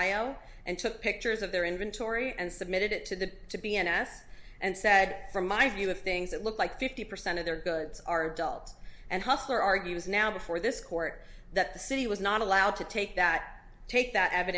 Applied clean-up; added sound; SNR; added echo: none; none; none; none.